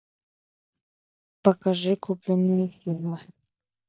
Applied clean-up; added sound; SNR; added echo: neural mask model DeepFilterNet 3.